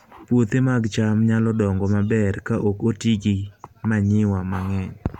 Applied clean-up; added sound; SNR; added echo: none; none; none; none.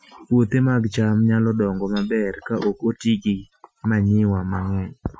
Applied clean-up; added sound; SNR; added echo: classical method Wiener filter.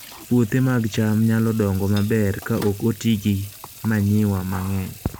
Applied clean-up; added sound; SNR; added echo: none; Sink (filling or washing) / Water tap, faucet; 20 dB; none.